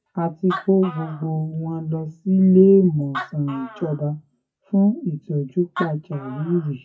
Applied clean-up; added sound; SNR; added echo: classical method WPE with log-MMSE.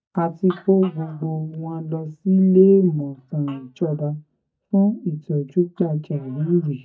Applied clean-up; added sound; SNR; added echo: neural mask model DeepFilterNet 3.